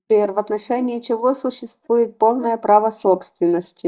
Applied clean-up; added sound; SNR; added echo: neural mask model DeepFilterNet 3.